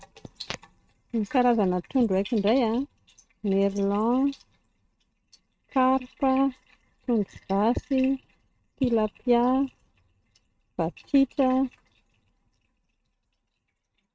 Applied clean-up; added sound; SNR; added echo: neural mask model RNNoise.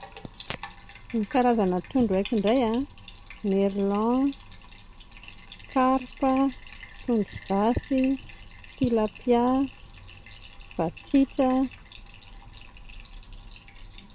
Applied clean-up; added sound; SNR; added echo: none; Bathtub (filling or washing); 17 dB; none.